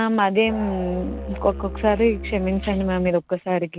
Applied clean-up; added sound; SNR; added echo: none; Musical instrument; 11 dB; none.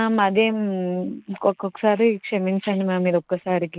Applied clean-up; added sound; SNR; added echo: neural mask model Resemble Enhance denoiser.